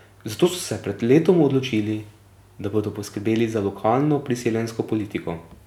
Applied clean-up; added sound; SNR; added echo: none; none; none; none.